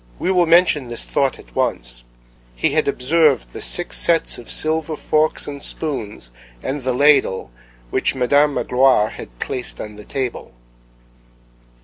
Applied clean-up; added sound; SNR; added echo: none; none; none; none.